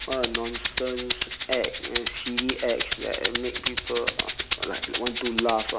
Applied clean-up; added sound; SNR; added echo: none; Rattle (instrument); 1 dB; none.